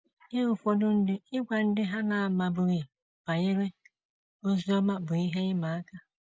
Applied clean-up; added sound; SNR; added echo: none; none; none; none.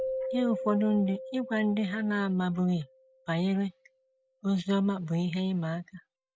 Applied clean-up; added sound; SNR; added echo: none; Keyboard (musical); 11 dB; none.